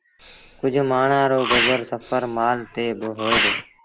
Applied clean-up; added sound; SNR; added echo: none; Sneeze; 4 dB; none.